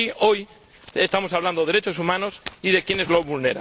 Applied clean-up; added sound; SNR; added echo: none; Zipper (clothing); 20 dB; none.